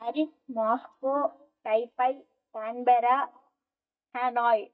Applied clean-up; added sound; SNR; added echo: neural mask model DeepFilterNet 3.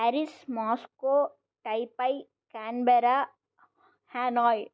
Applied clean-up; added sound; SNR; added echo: none; none; none; none.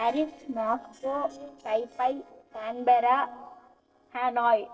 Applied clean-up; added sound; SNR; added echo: neural separator model SepFormer DNS4.